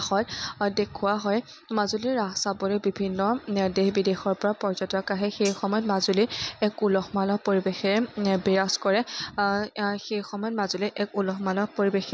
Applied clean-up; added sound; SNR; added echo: none; Cutlery, silverware; 18 dB; none.